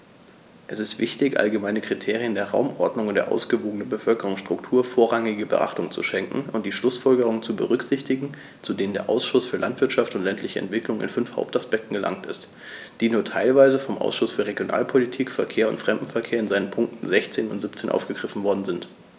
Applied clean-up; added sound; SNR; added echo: none; none; none; none.